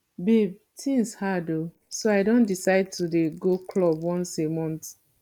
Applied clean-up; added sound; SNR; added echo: neural mask model Resemble Enhance denoiser.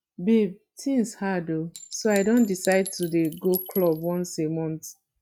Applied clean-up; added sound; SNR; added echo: classical method log-MMSE.